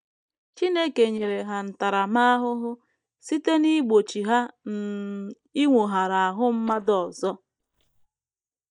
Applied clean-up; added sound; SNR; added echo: neural mask model DeepFilterNet 3.